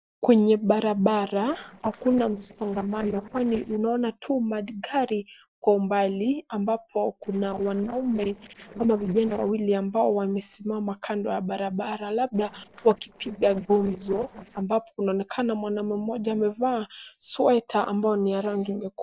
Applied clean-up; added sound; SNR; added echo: neural separator model SepFormer DNS4.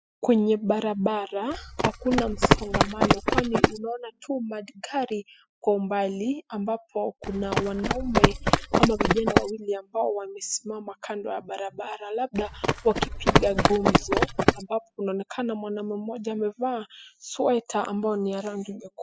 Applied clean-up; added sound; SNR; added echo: classical method spectral subtraction.